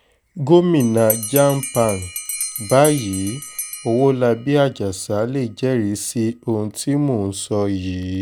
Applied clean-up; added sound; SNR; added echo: none; Bell; 13 dB; none.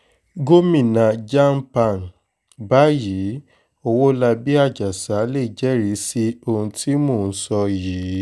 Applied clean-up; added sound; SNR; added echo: none; none; none; none.